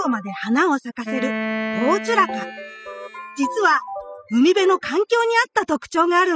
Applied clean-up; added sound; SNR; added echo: classical method spectral subtraction.